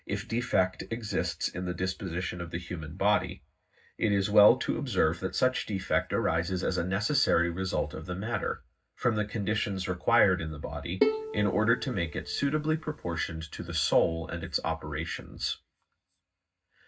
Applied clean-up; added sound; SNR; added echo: none; Bowed string instrument; 5 dB; reverberation time 0.4 s.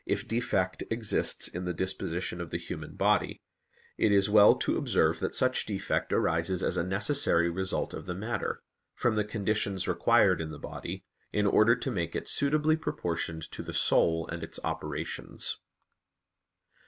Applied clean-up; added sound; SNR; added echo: none; none; none; none.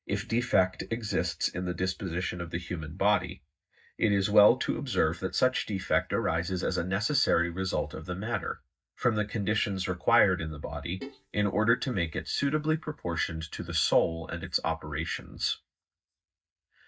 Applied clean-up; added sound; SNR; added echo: neural mask model DeepFilterNet 3.